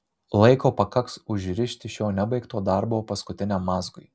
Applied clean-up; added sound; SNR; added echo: none; none; none; none.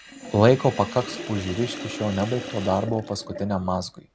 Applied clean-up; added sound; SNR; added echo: none; Sink (filling or washing); 12 dB; none.